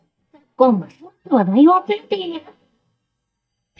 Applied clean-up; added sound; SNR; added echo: neural mask model DeepFilterNet 3.